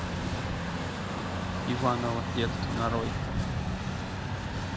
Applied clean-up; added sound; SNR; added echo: none; Truck; -3 dB; none.